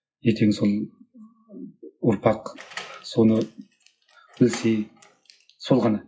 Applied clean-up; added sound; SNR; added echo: classical method WPE with log-MMSE.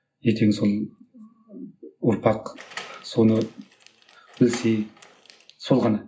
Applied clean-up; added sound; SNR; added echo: none; Door; 19 dB; reverberation time 0.4 s.